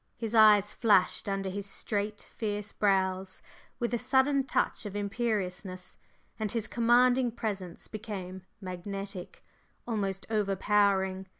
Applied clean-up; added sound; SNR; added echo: none; none; none; none.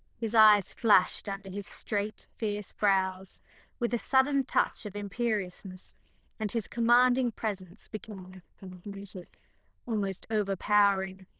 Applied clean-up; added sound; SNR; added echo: neural diffusion model UNIVERSE++.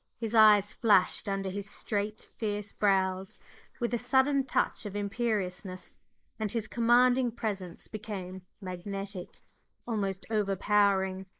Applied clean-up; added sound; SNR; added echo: neural mask model Resemble Enhance denoiser.